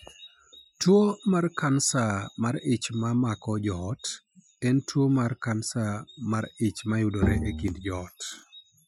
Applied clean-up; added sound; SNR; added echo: classical method Wiener filter.